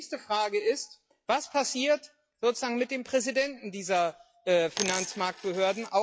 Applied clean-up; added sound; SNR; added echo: classical method log-MMSE.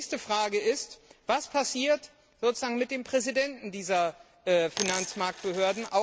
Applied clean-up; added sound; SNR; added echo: none; Coin (dropping); 8 dB; none.